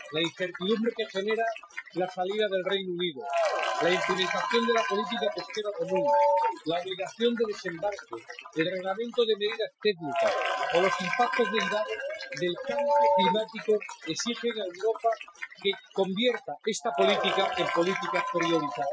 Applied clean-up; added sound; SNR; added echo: classical method Wiener filter.